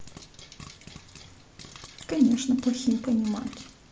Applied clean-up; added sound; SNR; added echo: none; Frying (food); 19 dB; none.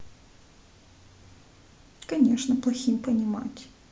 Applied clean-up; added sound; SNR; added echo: none; none; none; none.